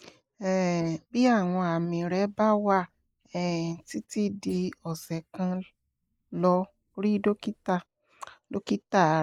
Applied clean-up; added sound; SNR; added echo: neural mask model Resemble Enhance denoiser.